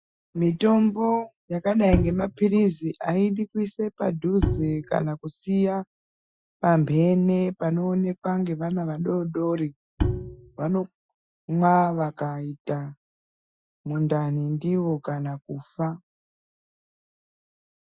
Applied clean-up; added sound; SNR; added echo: classical method Wiener filter.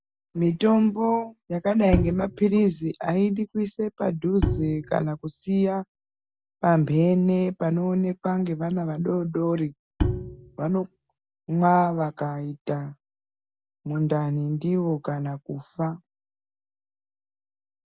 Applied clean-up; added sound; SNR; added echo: none; Bowed string instrument; 5 dB; none.